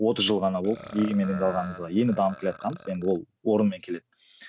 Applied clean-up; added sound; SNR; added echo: none; Burping, eructation; 16 dB; none.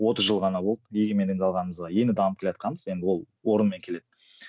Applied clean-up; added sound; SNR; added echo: none; none; none; none.